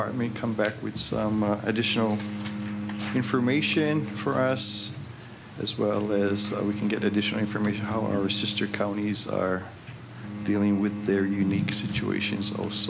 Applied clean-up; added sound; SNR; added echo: none; Bowed string instrument; 8 dB; none.